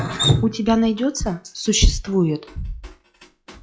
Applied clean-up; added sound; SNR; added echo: classical method log-MMSE.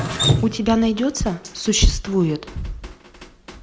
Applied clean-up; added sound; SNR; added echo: none; Drip; 6 dB; none.